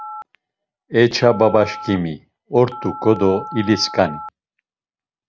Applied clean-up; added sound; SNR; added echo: none; Telephone; 15 dB; none.